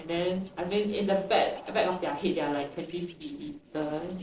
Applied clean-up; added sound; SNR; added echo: neural separator model SepFormer DNS4.